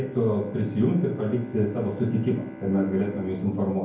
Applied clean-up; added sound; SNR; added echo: none; Bowed string instrument; 17 dB; reverberation time 0.9 s.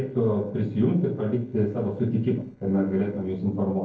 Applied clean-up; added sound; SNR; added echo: neural separator model SepFormer DNS4.